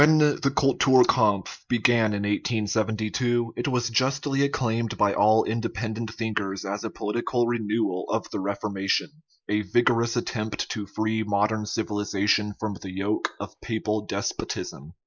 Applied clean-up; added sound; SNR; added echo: neural mask model Resemble Enhance denoiser.